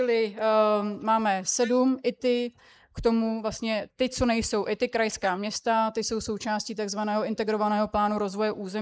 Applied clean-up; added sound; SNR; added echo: neural mask model Resemble Enhance denoiser.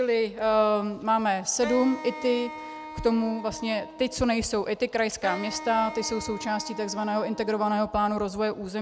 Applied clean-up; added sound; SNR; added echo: none; Wind instrument, woodwind instrument; 13 dB; none.